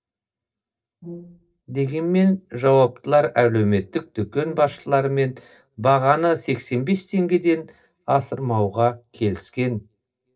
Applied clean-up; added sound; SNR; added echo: neural separator model SepFormer DNS4.